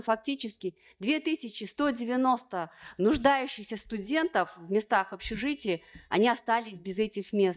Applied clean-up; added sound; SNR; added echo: neural mask model DeepFilterNet 3.